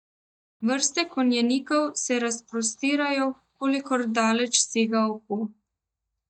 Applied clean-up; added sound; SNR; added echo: neural mask model DeepFilterNet 3.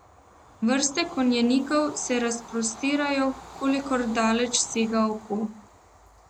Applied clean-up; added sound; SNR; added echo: none; Train / Bird vocalization, bird call, bird song; 18 dB; none.